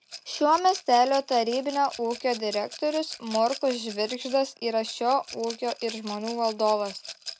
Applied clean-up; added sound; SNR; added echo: none; Rattle / Glass; 16 dB; none.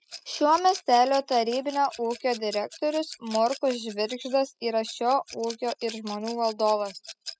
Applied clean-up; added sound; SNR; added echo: classical method spectral subtraction.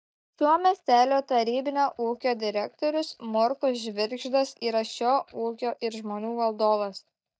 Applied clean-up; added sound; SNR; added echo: neural mask model DeepFilterNet 3.